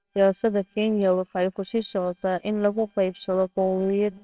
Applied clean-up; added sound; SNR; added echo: neural separator model SepFormer WHAMR!.